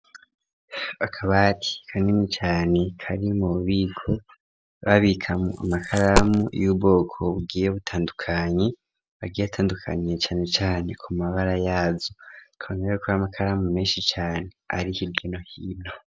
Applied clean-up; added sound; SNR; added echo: none; Coin (dropping); 2 dB; none.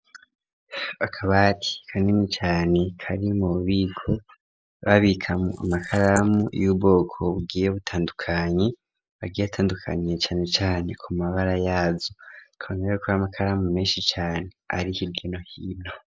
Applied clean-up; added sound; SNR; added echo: neural mask model Resemble Enhance denoiser.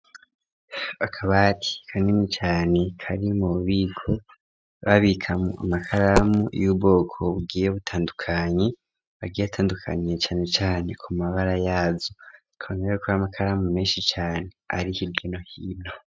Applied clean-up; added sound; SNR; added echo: neural mask model RNNoise.